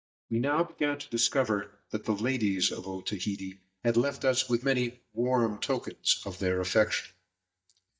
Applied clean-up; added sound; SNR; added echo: neural mask model DeepFilterNet 3.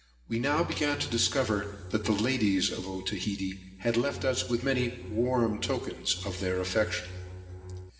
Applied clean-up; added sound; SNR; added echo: none; Bowed string instrument; 11 dB; reverberation time 2.4 s.